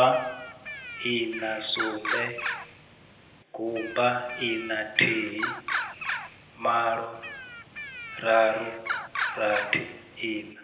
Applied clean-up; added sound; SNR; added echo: none; Bird; 7 dB; reverberation time 1.4 s.